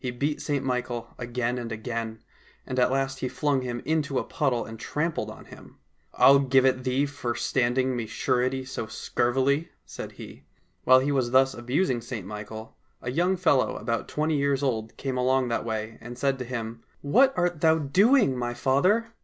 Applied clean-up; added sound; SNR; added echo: none; none; none; none.